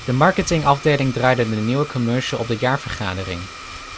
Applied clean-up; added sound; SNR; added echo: none; Domestic sounds, home sounds; 15 dB; none.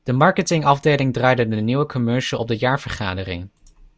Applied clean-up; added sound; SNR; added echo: none; none; none; none.